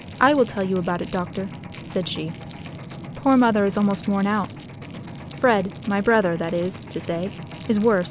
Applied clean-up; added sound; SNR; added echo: none; Mechanisms + Crackle; 13 dB; none.